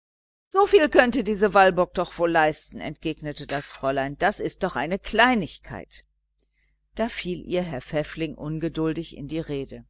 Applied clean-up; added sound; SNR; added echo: neural mask model DeepFilterNet 3.